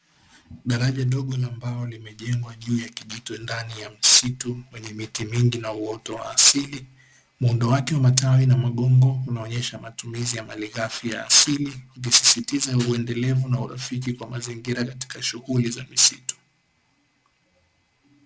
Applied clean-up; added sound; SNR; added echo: none; none; none; none.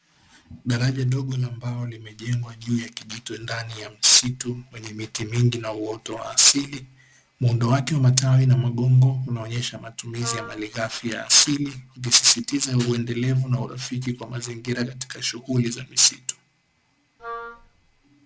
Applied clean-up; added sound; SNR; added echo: none; Wind instrument, woodwind instrument; 15 dB; none.